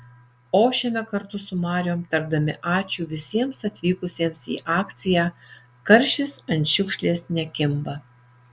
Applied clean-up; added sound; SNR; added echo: none; none; none; none.